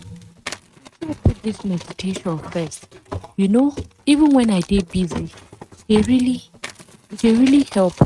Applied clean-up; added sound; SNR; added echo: neural mask model RNNoise.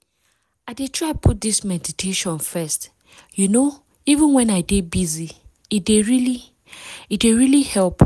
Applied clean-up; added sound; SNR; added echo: none; none; none; none.